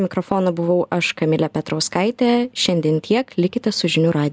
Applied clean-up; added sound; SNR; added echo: none; none; none; none.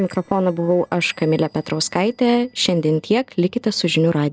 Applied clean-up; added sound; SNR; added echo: neural separator model SepFormer DNS4.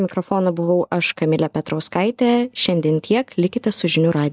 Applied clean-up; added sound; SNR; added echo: neural mask model DeepFilterNet 3.